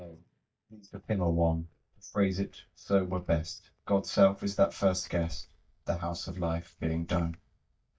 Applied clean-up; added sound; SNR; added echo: neural mask model DeepFilterNet 3.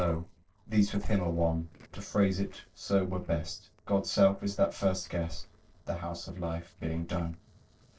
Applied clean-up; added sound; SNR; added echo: neural separator model SepFormer DNS4.